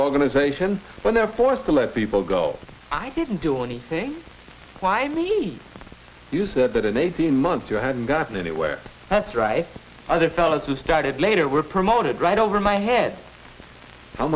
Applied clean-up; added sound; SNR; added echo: none; none; none; none.